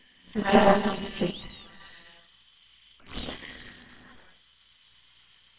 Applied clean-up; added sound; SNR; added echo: neural separator model SepFormer WHAMR!.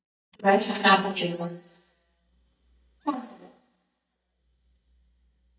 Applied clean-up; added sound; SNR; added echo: neural mask model DeepFilterNet 3.